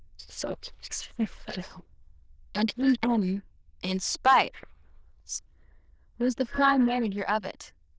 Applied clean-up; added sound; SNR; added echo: neural diffusion model UNIVERSE++.